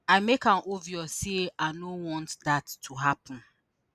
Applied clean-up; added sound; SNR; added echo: none; none; none; none.